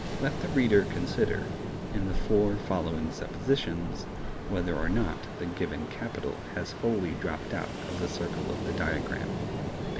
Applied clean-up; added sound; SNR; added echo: none; Ocean; 3 dB; none.